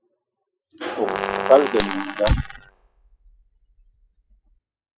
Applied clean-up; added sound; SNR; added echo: classical method spectral subtraction.